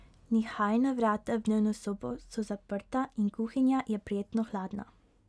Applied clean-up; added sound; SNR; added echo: none; none; none; none.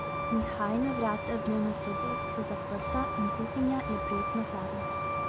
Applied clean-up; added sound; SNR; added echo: none; Truck; 0 dB; none.